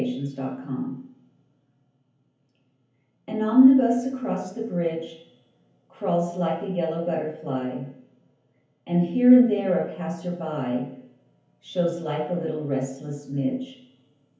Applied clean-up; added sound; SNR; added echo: none; none; none; reverberation time 0.7 s.